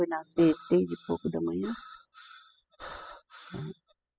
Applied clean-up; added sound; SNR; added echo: classical method spectral subtraction.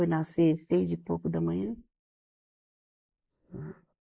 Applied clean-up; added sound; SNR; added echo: neural mask model Resemble Enhance denoiser.